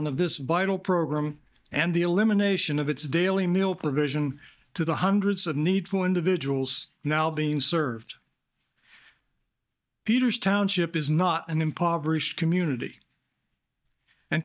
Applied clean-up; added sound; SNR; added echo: neural mask model DeepFilterNet 3.